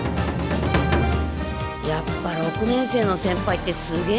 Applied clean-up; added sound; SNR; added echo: none; none; none; none.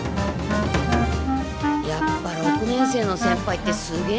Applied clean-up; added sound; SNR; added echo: none; Wind instrument, woodwind instrument; 2 dB; none.